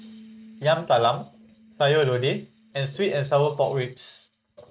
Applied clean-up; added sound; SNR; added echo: neural mask model RNNoise.